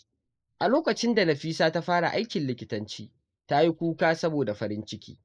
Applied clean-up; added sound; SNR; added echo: neural mask model Resemble Enhance denoiser.